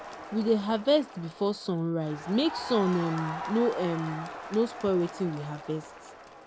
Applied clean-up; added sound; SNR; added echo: none; Crowd; 11 dB; none.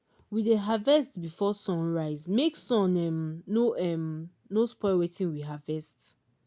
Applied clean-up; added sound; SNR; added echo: none; none; none; none.